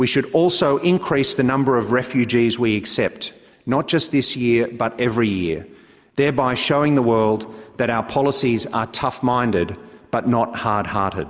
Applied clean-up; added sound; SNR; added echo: none; none; none; none.